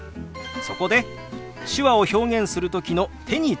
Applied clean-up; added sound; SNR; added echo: none; none; none; none.